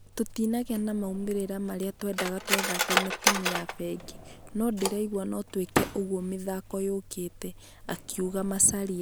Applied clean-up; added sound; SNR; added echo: none; Cutlery, silverware; 3 dB; none.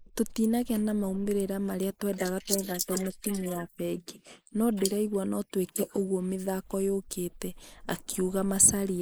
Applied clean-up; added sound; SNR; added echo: neural mask model Resemble Enhance denoiser.